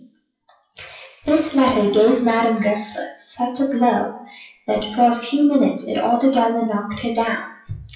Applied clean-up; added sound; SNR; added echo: classical method WPE with log-MMSE.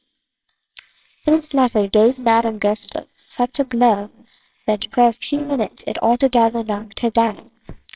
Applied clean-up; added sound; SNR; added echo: neural separator model SepFormer WHAMR!.